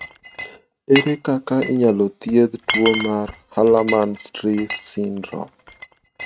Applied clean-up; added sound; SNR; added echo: neural mask model RNNoise.